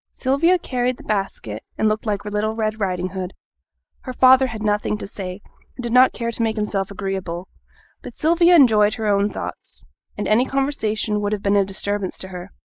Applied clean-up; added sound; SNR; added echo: neural mask model Resemble Enhance denoiser.